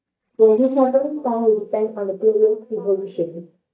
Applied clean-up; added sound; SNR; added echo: neural mask model DeepFilterNet 3.